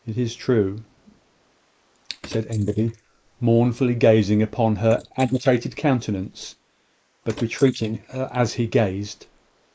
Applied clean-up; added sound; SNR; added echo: neural mask model Resemble Enhance denoiser.